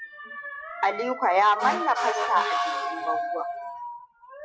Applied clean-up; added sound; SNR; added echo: classical method Wiener filter.